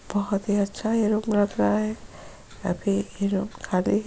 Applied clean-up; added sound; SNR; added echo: none; none; none; none.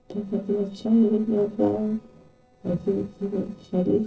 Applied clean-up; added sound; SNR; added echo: neural separator model SepFormer DNS4.